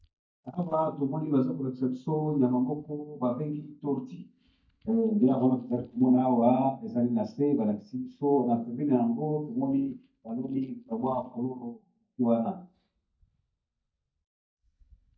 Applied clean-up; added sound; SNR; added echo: neural mask model DeepFilterNet 3.